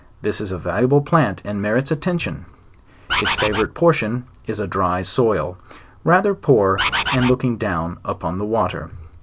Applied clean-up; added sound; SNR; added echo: none; Bird; 1 dB; none.